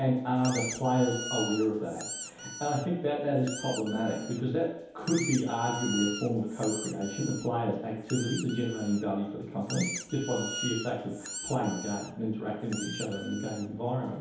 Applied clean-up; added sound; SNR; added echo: none; Squeak; 10 dB; reverberation time 2.2 s.